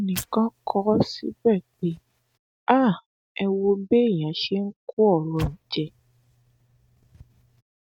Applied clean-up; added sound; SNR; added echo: neural mask model RNNoise.